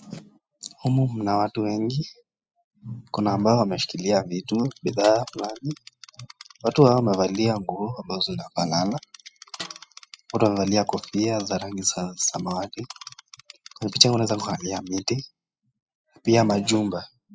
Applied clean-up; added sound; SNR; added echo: classical method spectral subtraction.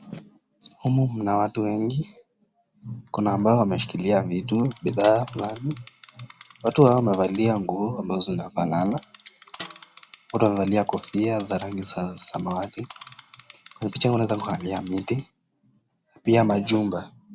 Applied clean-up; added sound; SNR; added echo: none; Insect + Snare drum; 19 dB; none.